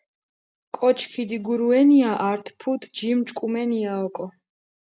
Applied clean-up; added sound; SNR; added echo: none; none; none; none.